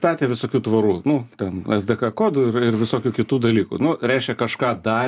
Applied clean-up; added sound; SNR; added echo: none; none; none; none.